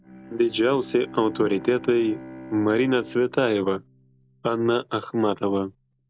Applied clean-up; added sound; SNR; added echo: none; Bowed string instrument; 18 dB; none.